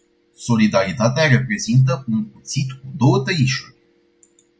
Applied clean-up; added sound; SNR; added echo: none; none; none; none.